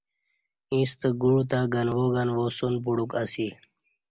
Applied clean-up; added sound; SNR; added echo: none; none; none; none.